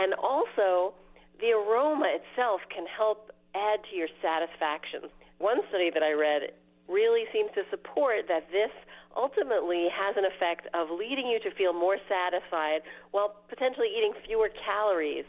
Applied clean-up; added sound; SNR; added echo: none; none; none; none.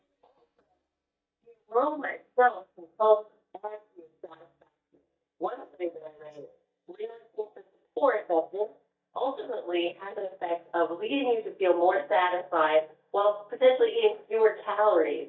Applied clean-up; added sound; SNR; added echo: neural mask model DeepFilterNet 3.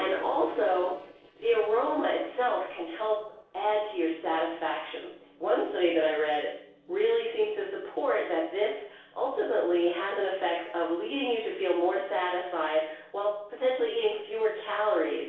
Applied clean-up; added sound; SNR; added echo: neural separator model SepFormer DNS4.